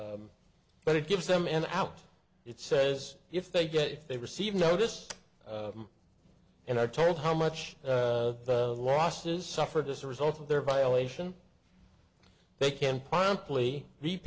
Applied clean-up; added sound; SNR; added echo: none; none; none; none.